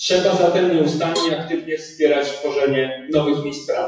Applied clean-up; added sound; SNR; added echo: classical method WPE with log-MMSE.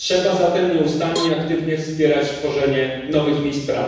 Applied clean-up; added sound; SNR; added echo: none; Cowbell; 15 dB; reverberation time 1.1 s.